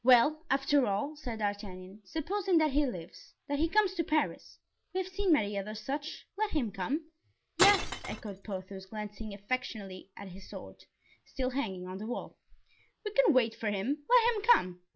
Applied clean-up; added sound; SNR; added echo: none; Glass; 2 dB; none.